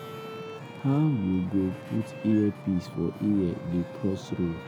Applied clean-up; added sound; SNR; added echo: none; Wind / Ocean + Bowed string instrument; 12 dB; none.